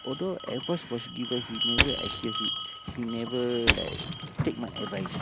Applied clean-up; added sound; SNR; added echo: none; Bell + Crushing; -3 dB; none.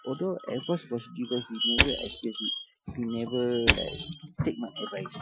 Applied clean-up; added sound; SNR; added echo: classical method Wiener filter.